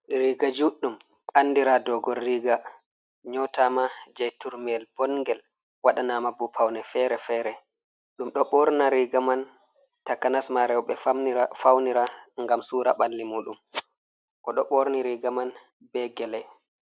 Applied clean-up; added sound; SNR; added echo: none; none; none; none.